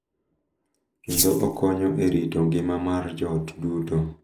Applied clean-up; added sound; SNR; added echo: neural mask model Resemble Enhance denoiser.